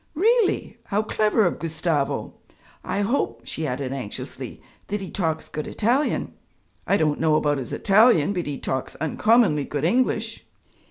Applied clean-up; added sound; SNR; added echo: none; none; none; none.